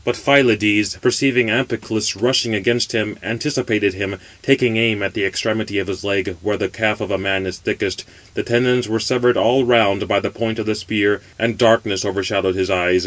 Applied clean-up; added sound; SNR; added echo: none; none; none; none.